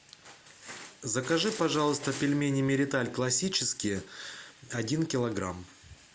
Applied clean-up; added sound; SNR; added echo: none; none; none; none.